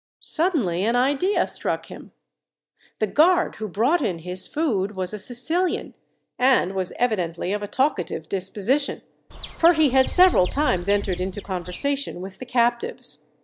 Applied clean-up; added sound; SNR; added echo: neural mask model DeepFilterNet 3.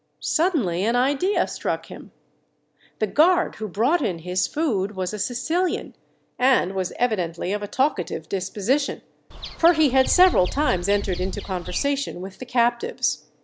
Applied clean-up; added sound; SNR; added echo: none; Bird vocalization, bird call, bird song; 7 dB; none.